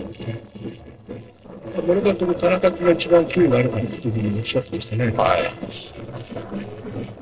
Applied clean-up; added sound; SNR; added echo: neural separator model SepFormer DNS4.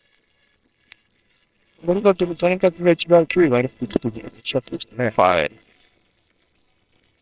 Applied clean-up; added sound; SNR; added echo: neural separator model SepFormer WHAMR!.